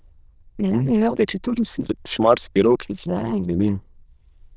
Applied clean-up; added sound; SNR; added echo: neural diffusion model UNIVERSE++.